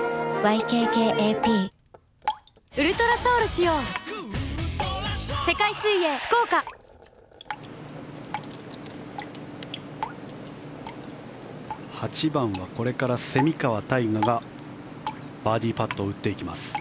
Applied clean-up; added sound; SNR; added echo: none; Drip; 12 dB; none.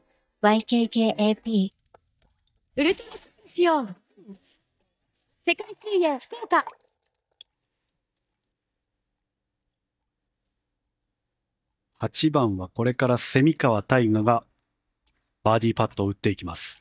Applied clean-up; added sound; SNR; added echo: neural mask model DeepFilterNet 3.